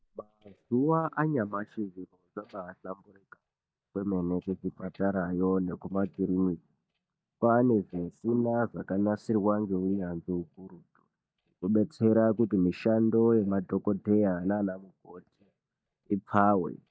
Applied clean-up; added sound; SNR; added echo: neural mask model DeepFilterNet 3.